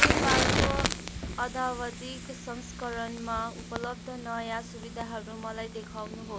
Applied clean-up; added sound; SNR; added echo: none; Fire; -4 dB; none.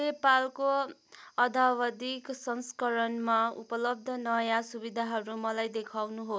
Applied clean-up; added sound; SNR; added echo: none; none; none; none.